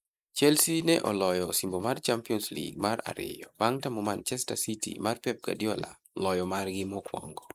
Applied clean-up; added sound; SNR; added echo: neural mask model Resemble Enhance denoiser.